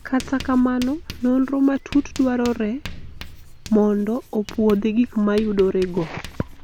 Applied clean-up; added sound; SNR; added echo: none; Writing; 15 dB; none.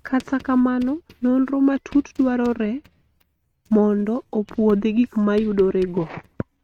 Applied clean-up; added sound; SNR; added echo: neural mask model RNNoise.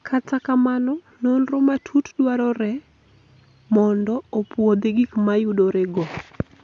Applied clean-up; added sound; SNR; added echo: none; none; none; none.